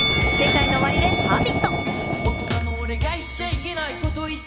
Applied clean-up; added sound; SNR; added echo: none; Musical instrument + Fire; -1 dB; none.